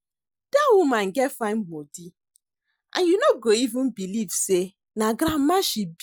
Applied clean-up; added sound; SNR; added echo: none; none; none; none.